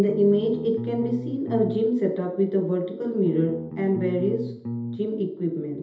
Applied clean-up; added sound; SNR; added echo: none; Bass guitar; 8 dB; reverberation time 0.8 s.